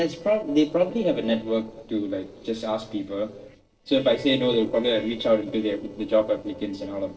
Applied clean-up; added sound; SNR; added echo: neural separator model SepFormer DNS4.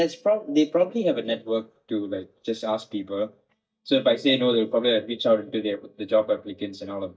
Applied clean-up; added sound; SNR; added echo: neural mask model DeepFilterNet 3.